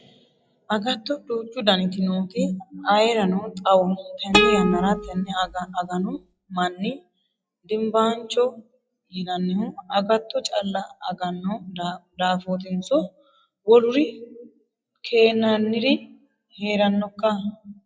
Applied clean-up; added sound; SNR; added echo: classical method log-MMSE.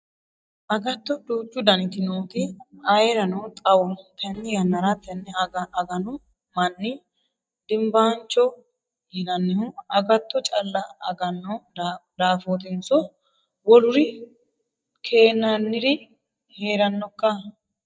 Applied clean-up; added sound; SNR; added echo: neural mask model DeepFilterNet 3.